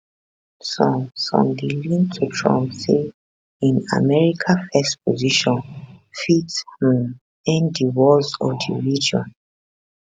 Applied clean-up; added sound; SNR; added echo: none; none; none; none.